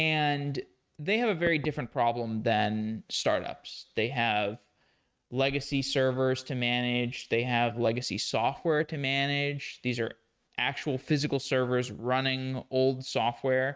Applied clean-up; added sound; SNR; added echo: neural mask model RNNoise.